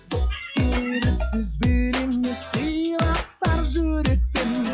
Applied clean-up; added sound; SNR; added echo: classical method log-MMSE.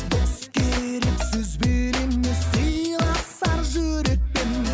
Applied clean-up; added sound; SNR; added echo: none; none; none; none.